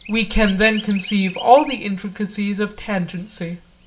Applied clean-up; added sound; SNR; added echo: none; Chirp, tweet; 17 dB; reverberation time 0.2 s.